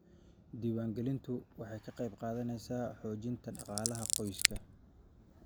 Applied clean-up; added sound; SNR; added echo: none; Scissors; -4 dB; none.